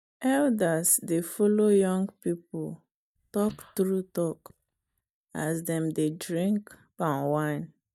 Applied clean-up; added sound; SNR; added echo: neural mask model DeepFilterNet 3.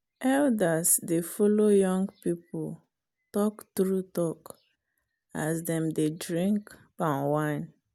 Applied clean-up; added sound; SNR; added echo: none; none; none; none.